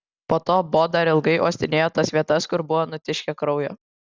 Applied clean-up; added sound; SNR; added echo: none; none; none; none.